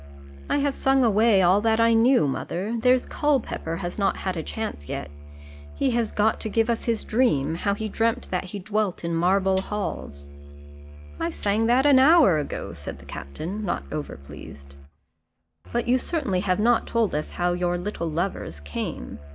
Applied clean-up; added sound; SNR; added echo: none; Tambourine + Musical instrument; 14 dB; none.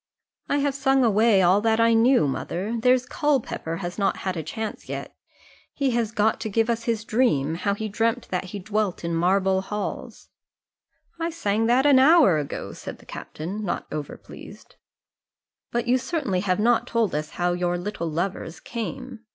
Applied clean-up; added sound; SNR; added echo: none; none; none; none.